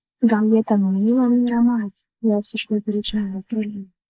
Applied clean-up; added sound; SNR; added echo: neural mask model Resemble Enhance denoiser.